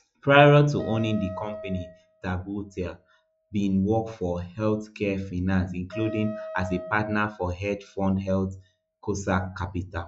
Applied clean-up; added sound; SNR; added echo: classical method log-MMSE.